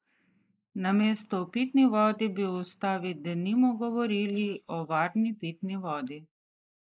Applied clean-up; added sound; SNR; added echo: neural mask model Resemble Enhance denoiser.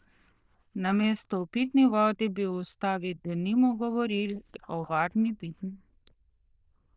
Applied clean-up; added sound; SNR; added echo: neural diffusion model UNIVERSE++.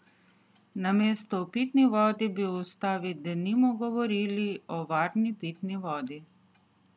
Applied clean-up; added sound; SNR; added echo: none; none; none; none.